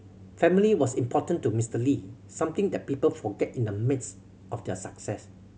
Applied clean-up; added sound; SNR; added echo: none; none; none; none.